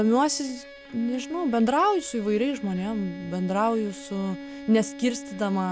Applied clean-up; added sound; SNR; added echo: none; Bowed string instrument; 15 dB; none.